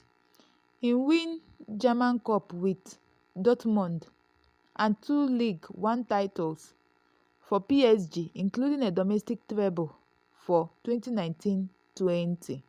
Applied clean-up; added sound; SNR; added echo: none; none; none; none.